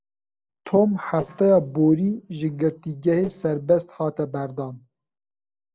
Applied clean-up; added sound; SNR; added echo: neural separator model SepFormer DNS4.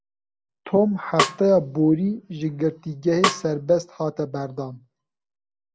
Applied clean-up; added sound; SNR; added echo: none; Snare drum; 4 dB; none.